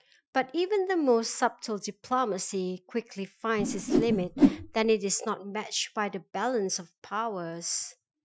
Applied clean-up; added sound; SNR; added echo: classical method Wiener filter.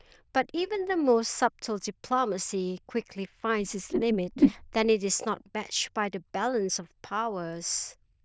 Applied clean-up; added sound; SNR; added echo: neural diffusion model UNIVERSE++.